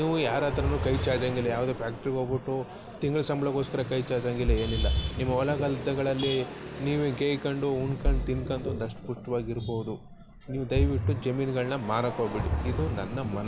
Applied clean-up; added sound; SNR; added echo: none; Ocean; 4 dB; none.